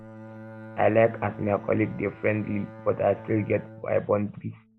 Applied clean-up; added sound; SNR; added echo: none; Bowed string instrument; 17 dB; none.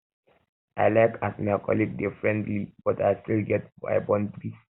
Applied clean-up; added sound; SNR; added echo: none; none; none; none.